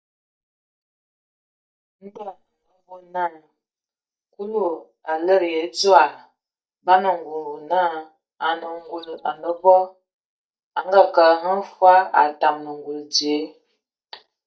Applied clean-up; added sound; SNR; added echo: neural mask model DeepFilterNet 3.